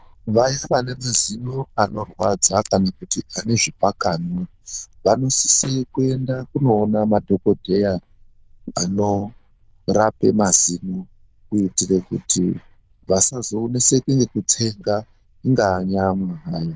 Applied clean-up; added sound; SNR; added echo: neural diffusion model UNIVERSE++.